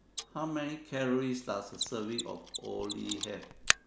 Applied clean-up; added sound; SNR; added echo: none; Mechanisms; 2 dB; none.